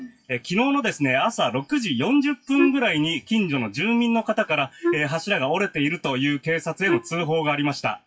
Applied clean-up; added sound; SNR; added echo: classical method WPE with log-MMSE.